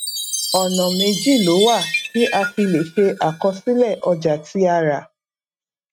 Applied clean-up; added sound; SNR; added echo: neural mask model RNNoise.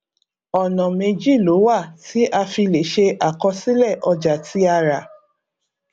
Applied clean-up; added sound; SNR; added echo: none; none; none; none.